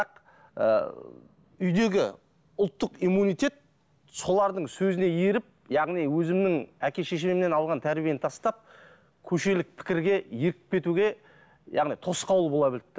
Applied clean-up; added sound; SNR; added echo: none; none; none; none.